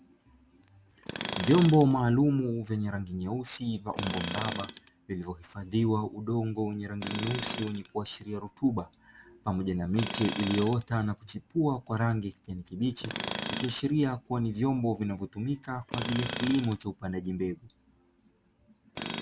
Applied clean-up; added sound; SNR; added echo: none; Tools; 11 dB; none.